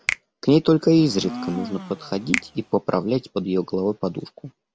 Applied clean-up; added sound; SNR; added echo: none; Finger snapping + Domestic sounds, home sounds; 11 dB; none.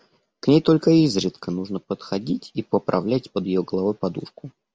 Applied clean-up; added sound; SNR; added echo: none; none; none; none.